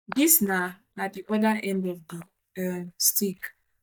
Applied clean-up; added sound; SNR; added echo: neural mask model DeepFilterNet 3.